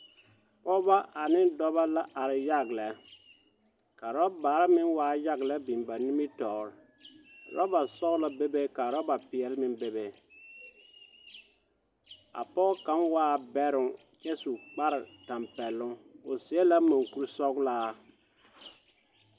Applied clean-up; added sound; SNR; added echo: none; none; none; none.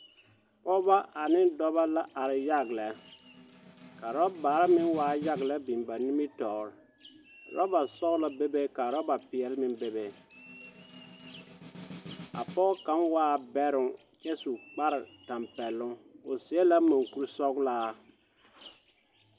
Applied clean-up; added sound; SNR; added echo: none; Snare drum; 18 dB; none.